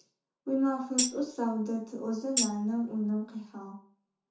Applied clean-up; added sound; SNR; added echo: none; Tambourine; 3 dB; reverberation time 0.7 s.